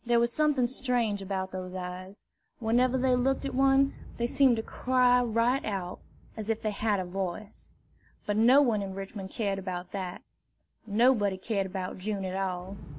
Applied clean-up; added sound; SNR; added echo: none; Explosion; 19 dB; none.